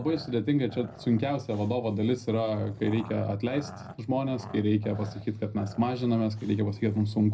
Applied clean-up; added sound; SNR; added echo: none; Growling; 19 dB; reverberation time 0.4 s.